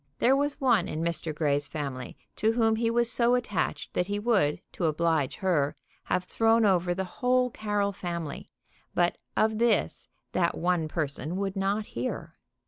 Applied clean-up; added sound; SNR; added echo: none; none; none; none.